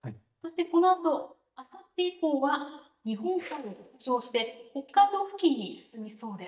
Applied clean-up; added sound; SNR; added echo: neural mask model DeepFilterNet 3.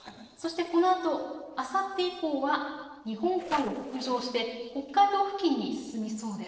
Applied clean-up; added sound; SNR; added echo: neural separator model SepFormer DNS4.